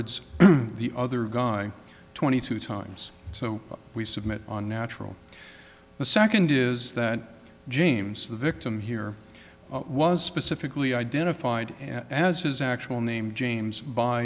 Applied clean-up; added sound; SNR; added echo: none; none; none; none.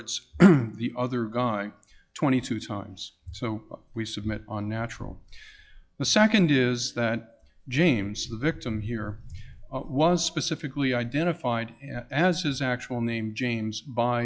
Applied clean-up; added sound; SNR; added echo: classical method log-MMSE.